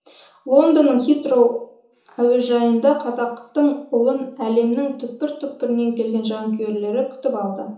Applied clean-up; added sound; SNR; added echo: none; none; none; reverberation time 0.6 s.